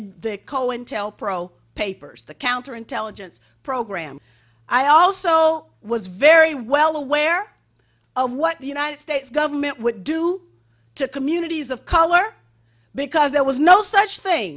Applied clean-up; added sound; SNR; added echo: none; none; none; none.